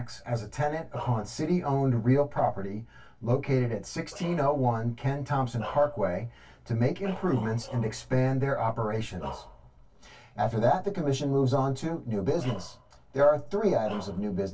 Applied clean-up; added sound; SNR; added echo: neural separator model SepFormer DNS4.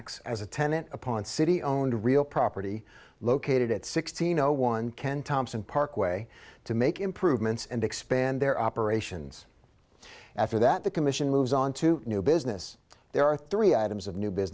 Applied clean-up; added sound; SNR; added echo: none; none; none; none.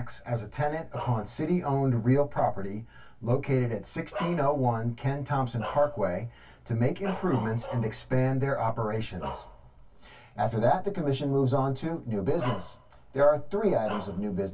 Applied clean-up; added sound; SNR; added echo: none; Bark; 16 dB; reverberation time 0.1 s.